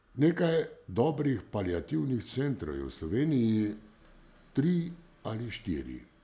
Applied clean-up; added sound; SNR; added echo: none; none; none; none.